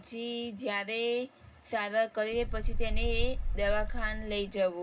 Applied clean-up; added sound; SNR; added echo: none; Wind; -3 dB; reverberation time 0.2 s.